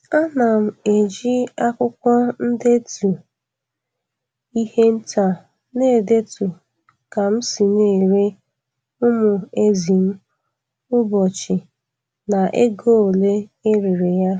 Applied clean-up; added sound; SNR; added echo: none; none; none; none.